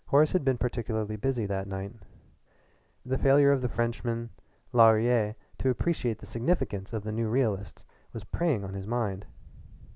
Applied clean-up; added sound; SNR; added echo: none; none; none; none.